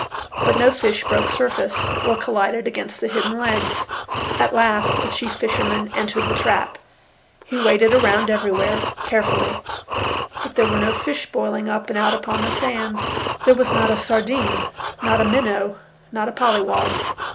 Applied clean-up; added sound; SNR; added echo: none; Breathing; 4 dB; none.